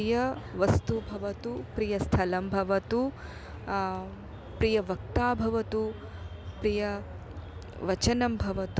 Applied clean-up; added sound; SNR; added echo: none; none; none; none.